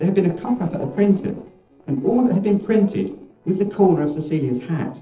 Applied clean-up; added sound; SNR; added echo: neural separator model SepFormer DNS4.